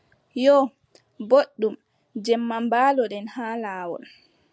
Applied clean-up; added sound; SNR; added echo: none; none; none; none.